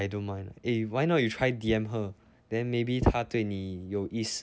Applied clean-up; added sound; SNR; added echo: none; none; none; none.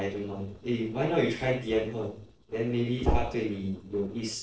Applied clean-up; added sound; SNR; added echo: neural separator model SepFormer DNS4.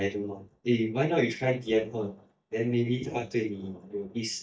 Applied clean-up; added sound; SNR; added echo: neural mask model DeepFilterNet 3.